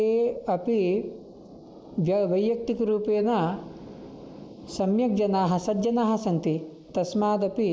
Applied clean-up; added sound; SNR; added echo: neural mask model Resemble Enhance denoiser.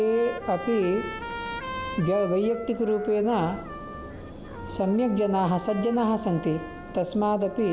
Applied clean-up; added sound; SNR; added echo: none; Trumpet; 13 dB; none.